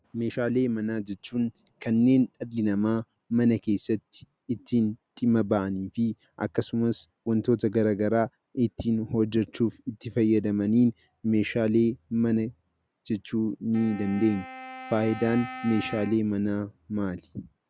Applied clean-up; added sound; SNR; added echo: none; Wind instrument, woodwind instrument; 15 dB; none.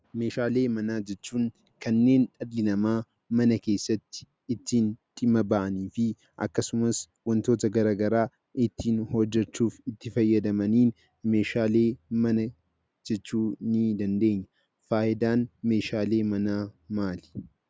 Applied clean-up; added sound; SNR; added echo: none; none; none; none.